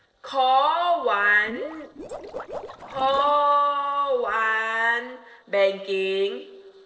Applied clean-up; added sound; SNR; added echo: neural separator model SepFormer DNS4.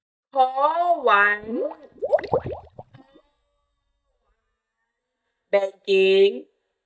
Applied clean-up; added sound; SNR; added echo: neural mask model DeepFilterNet 3.